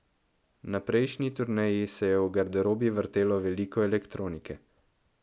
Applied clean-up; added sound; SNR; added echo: none; none; none; none.